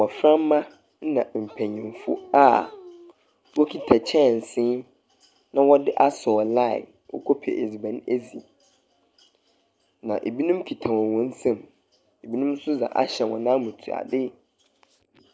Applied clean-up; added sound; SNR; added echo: none; Dog; 19 dB; none.